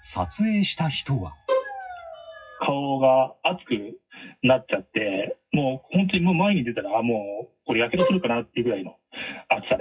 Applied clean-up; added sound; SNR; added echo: classical method WPE with log-MMSE.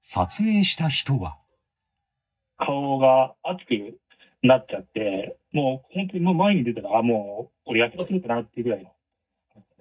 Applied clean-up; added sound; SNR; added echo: neural mask model DeepFilterNet 3.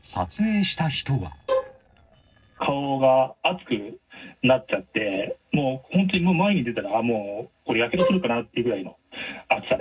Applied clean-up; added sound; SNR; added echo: neural separator model SepFormer DNS4.